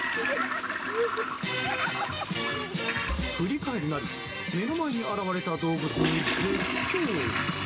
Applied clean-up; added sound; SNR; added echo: none; Toilet flush; 3 dB; reverberation time 2.4 s.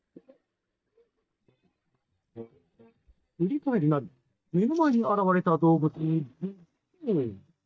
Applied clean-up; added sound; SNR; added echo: neural mask model DeepFilterNet 3.